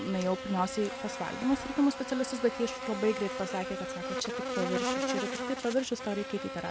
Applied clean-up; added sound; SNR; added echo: none; Buzz; 5 dB; none.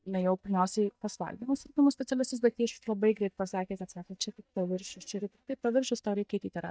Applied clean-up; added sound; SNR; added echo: neural mask model DeepFilterNet 3.